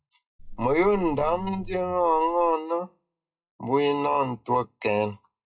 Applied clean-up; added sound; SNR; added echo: classical method WPE with log-MMSE.